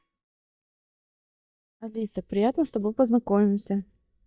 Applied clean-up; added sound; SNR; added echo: neural mask model DeepFilterNet 3.